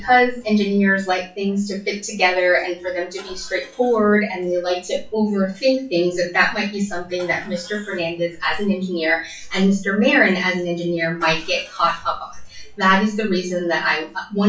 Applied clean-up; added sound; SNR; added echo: classical method WPE with log-MMSE.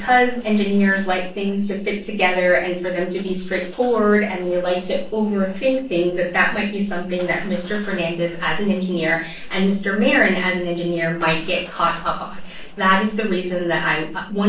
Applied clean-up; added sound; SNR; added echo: neural separator model SepFormer DNS4.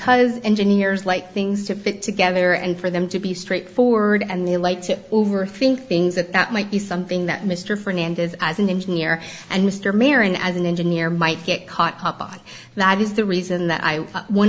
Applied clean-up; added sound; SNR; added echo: none; none; none; none.